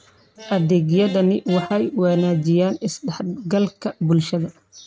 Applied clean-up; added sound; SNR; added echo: neural mask model RNNoise.